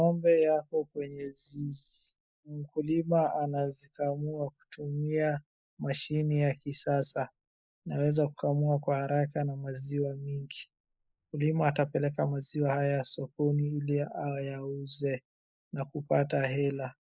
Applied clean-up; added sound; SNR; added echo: neural mask model Resemble Enhance denoiser.